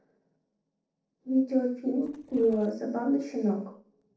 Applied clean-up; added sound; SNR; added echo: neural separator model SepFormer DNS4.